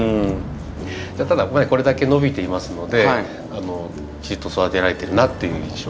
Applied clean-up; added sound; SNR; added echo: none; Thunder / Rain; 14 dB; none.